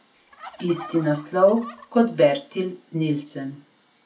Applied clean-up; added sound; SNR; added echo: none; Fowl; 19 dB; none.